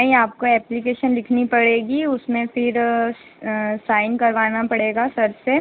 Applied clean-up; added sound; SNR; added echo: none; none; none; none.